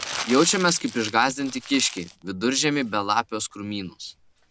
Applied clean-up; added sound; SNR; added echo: none; Crumpling, crinkling; 13 dB; none.